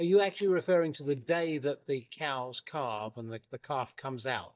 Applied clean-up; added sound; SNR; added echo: neural mask model DeepFilterNet 3.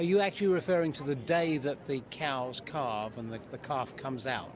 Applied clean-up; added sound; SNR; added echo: none; none; none; none.